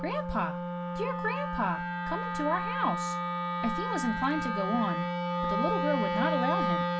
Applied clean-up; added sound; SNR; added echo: none; Wind instrument, woodwind instrument; -2 dB; reverberation time 0.2 s.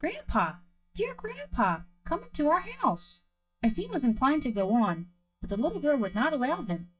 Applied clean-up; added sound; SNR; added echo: neural mask model DeepFilterNet 3.